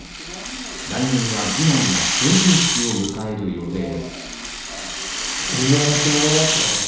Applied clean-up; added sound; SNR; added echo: none; Rattle (instrument); 1 dB; reverberation time 1.0 s.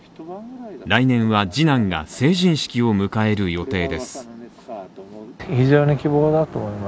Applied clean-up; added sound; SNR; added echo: none; none; none; none.